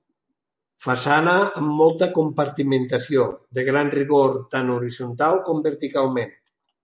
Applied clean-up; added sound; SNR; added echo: none; none; none; none.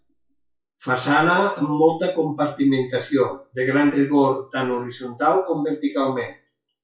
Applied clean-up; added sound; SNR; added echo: classical method WPE with log-MMSE.